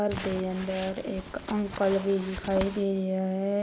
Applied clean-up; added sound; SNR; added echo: none; Crumpling, crinkling; 11 dB; none.